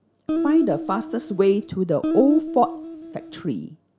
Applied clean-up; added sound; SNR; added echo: none; Guitar; 5 dB; none.